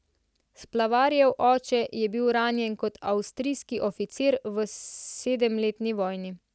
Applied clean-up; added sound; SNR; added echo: none; none; none; none.